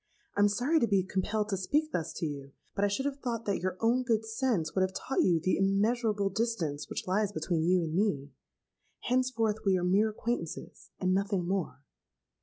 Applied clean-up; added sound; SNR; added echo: none; none; none; none.